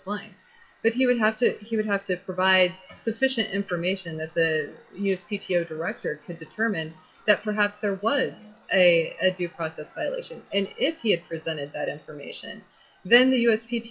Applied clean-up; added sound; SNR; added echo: classical method WPE with log-MMSE.